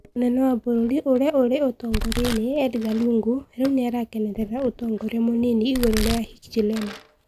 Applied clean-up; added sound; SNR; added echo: none; Domestic sounds, home sounds; 11 dB; none.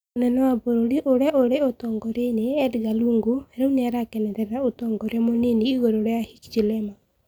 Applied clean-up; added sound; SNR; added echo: none; none; none; none.